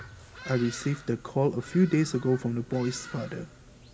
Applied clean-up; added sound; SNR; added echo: none; Bird vocalization, bird call, bird song; 18 dB; reverberation time 0.8 s.